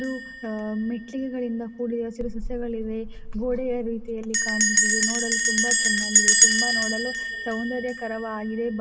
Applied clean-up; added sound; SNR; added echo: none; Bell; -5 dB; reverberation time 2.2 s.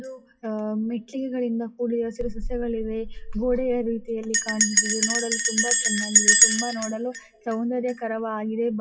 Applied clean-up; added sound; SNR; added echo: classical method WPE with log-MMSE.